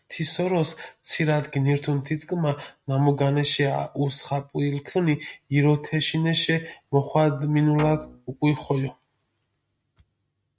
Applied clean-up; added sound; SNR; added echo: neural mask model RNNoise.